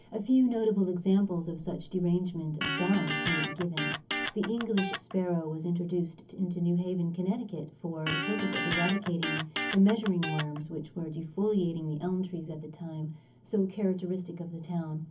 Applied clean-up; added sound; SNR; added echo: none; Electric guitar; 3 dB; reverberation time 0.3 s.